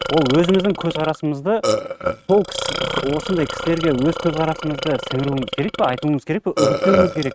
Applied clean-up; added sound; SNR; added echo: neural mask model RNNoise.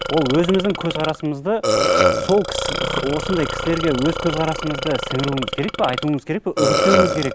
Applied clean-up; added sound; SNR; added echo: none; Burping, eructation; 1 dB; none.